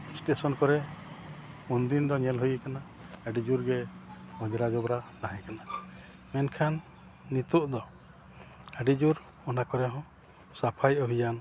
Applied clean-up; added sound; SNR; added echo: none; Bowed string instrument; 13 dB; none.